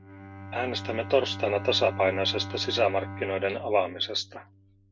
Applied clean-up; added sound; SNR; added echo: none; Bowed string instrument; 11 dB; none.